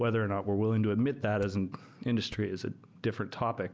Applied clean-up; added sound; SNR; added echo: none; Hammer; 19 dB; none.